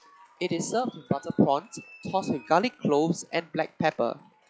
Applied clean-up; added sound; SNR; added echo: classical method log-MMSE.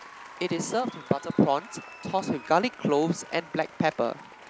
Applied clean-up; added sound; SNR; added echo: none; Applause; 18 dB; none.